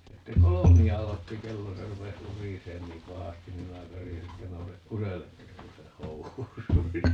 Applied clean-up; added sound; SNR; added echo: none; none; none; none.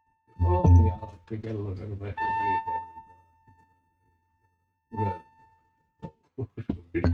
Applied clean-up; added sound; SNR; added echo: neural mask model RNNoise.